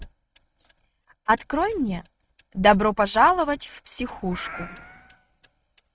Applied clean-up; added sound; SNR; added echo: neural mask model RNNoise.